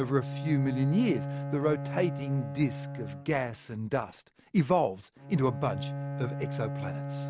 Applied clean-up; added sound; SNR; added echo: none; Bowed string instrument; 6 dB; none.